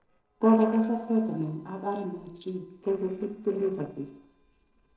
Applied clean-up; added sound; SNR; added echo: neural separator model SepFormer DNS4.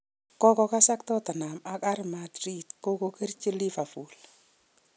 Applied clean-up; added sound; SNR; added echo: none; none; none; none.